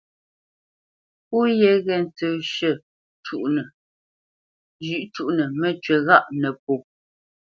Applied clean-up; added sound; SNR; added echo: none; none; none; none.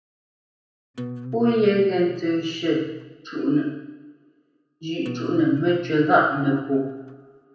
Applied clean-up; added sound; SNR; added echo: none; Acoustic guitar; 14 dB; reverberation time 0.9 s.